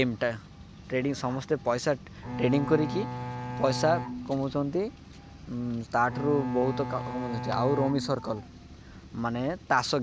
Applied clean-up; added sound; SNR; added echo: none; Bowed string instrument; 6 dB; none.